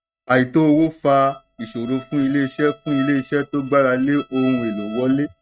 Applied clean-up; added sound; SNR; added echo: neural mask model RNNoise.